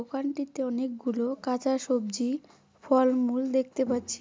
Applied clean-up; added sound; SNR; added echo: none; none; none; none.